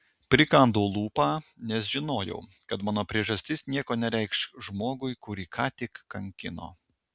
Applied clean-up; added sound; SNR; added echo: none; none; none; none.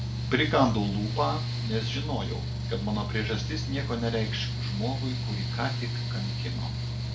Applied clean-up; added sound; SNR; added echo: none; Mechanical fan; 0 dB; reverberation time 0.3 s.